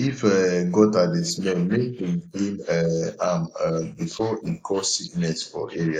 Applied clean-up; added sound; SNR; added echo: neural mask model Resemble Enhance denoiser.